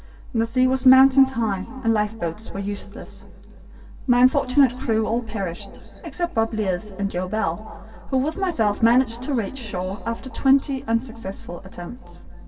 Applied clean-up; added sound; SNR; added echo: none; none; none; reverberation time 2.4 s.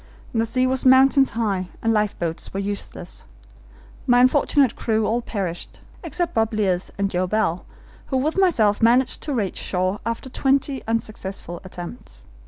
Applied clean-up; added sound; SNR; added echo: none; none; none; none.